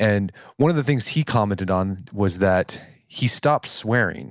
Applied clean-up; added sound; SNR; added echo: none; none; none; none.